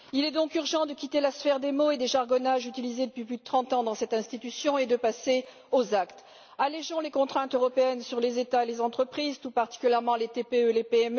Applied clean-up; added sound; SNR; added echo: none; none; none; none.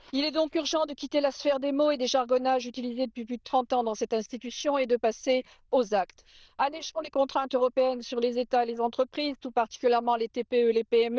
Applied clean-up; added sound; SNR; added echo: neural diffusion model UNIVERSE++.